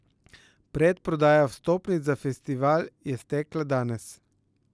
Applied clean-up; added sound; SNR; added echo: none; none; none; none.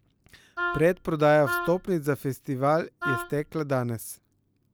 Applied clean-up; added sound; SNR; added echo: none; Wind instrument, woodwind instrument; 7 dB; none.